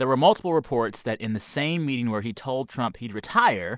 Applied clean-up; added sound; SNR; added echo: neural mask model Resemble Enhance denoiser.